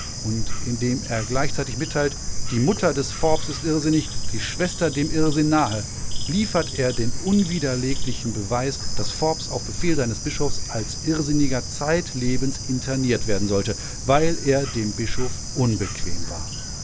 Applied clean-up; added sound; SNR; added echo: none; Bird / Insect; 1 dB; none.